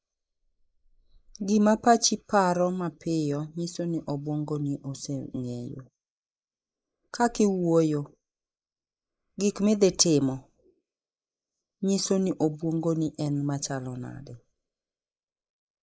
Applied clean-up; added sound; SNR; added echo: neural mask model Resemble Enhance denoiser.